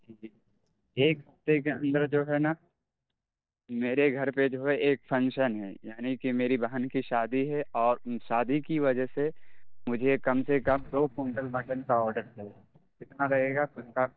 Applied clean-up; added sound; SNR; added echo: neural mask model DeepFilterNet 3.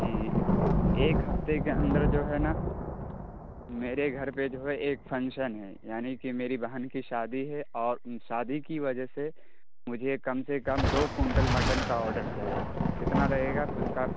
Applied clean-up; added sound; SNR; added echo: none; Thunder; -2 dB; none.